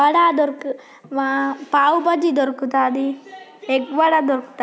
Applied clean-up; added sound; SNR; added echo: none; none; none; none.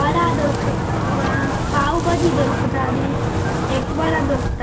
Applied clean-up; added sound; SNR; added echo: none; Wind; -3 dB; reverberation time 0.1 s.